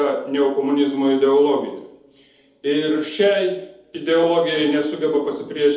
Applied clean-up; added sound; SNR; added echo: none; none; none; reverberation time 2.2 s.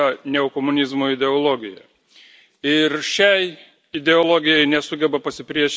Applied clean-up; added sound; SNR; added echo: none; none; none; none.